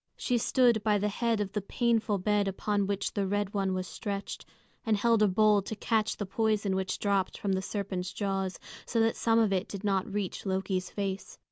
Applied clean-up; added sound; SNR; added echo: none; none; none; none.